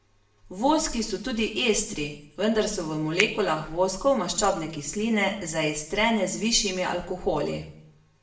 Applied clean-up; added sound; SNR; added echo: none; Finger snapping; 11 dB; reverberation time 0.6 s.